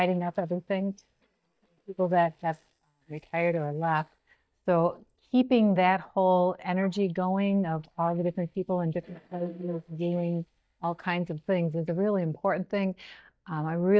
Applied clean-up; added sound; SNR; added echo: neural mask model DeepFilterNet 3.